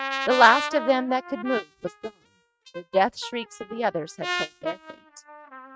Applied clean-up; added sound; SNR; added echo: neural mask model RNNoise.